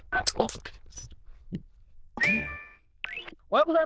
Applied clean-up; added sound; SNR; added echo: neural diffusion model UNIVERSE++.